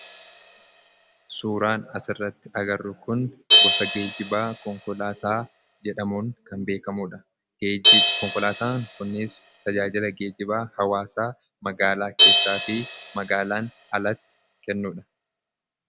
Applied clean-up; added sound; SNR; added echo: none; Crash cymbal; -2 dB; none.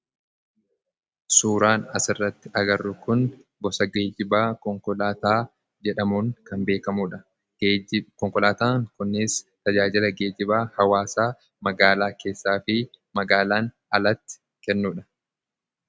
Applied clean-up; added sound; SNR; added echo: none; none; none; none.